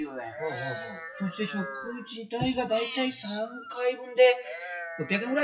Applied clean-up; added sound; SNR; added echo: classical method WPE with log-MMSE.